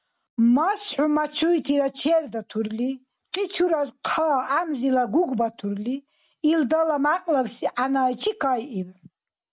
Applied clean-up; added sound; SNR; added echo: none; none; none; none.